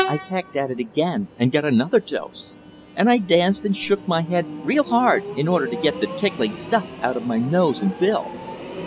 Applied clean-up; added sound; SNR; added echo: none; Train; 12 dB; none.